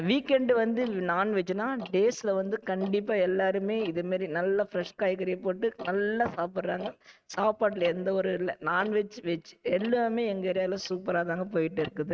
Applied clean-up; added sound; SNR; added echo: neural mask model RNNoise.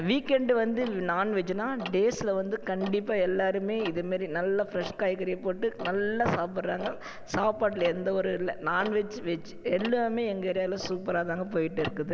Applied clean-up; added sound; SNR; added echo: none; Tick-tock; 14 dB; none.